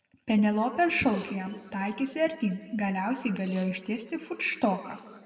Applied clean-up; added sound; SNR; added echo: none; Rattle / Keys jangling; 9 dB; reverberation time 1.6 s.